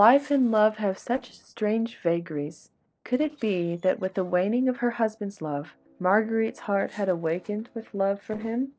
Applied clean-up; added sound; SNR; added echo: neural separator model SepFormer DNS4.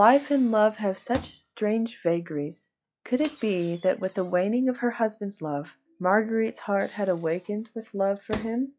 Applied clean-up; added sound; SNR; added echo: classical method log-MMSE.